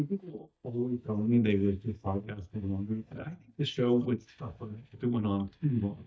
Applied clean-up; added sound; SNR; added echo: neural mask model DeepFilterNet 3.